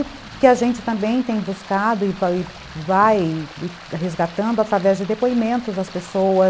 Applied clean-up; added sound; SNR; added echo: none; Stream; 19 dB; none.